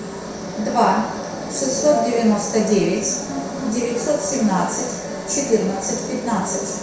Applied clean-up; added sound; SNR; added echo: none; none; none; reverberation time 0.7 s.